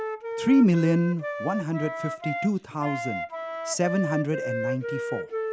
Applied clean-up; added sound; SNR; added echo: none; Wind instrument, woodwind instrument; 6 dB; none.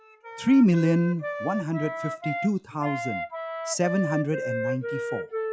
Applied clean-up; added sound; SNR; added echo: classical method log-MMSE.